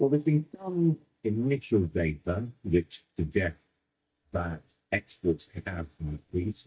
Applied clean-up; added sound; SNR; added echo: neural mask model DeepFilterNet 3.